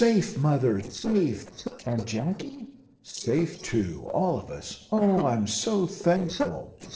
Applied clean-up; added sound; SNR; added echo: neural separator model SepFormer DNS4.